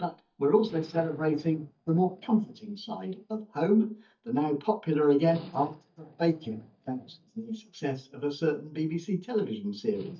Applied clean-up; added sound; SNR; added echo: neural mask model DeepFilterNet 3.